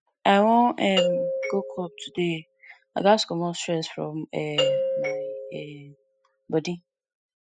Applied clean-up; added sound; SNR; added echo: classical method spectral subtraction.